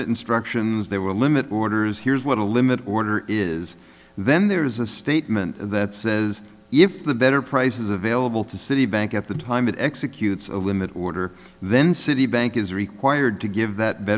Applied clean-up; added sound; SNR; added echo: none; none; none; none.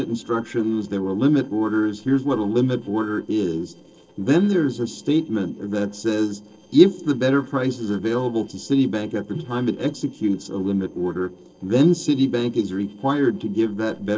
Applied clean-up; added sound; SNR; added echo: neural separator model SepFormer DNS4.